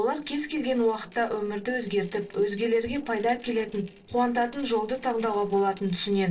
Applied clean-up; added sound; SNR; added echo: neural separator model SepFormer DNS4.